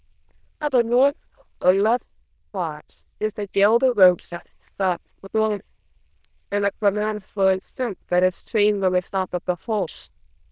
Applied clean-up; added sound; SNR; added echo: neural diffusion model UNIVERSE++.